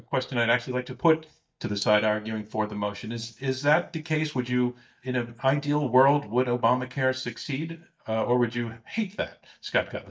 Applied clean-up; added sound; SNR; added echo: neural mask model DeepFilterNet 3.